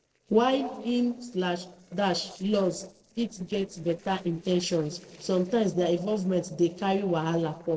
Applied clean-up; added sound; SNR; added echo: neural separator model SepFormer DNS4.